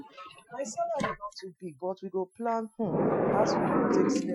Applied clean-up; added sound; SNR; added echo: classical method Wiener filter.